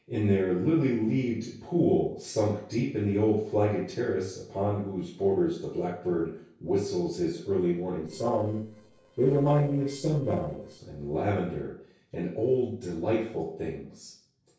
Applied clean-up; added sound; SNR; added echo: neural separator model SepFormer DNS4.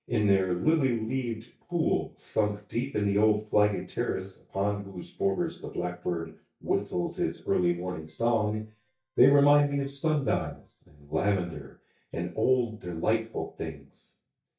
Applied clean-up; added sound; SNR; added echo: neural mask model DeepFilterNet 3.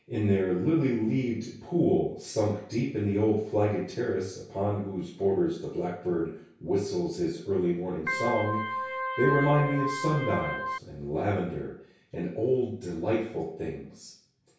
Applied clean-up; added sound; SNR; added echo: none; Organ; 3 dB; reverberation time 0.6 s.